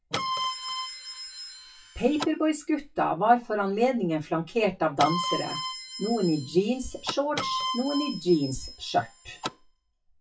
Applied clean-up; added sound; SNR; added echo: classical method WPE with log-MMSE.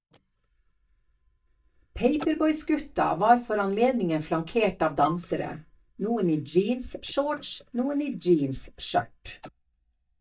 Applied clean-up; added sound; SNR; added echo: neural mask model DeepFilterNet 3.